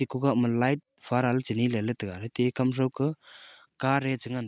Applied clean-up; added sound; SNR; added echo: none; none; none; none.